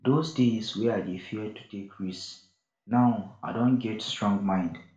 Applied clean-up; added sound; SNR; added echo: none; none; none; reverberation time 0.4 s.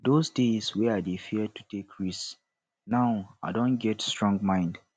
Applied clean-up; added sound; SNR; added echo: none; none; none; none.